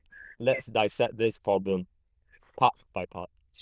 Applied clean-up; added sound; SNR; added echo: neural diffusion model UNIVERSE++.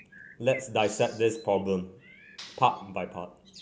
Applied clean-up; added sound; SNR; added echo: none; Clapping + Bird; 19 dB; none.